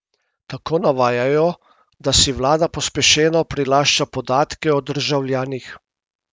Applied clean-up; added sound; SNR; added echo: none; none; none; none.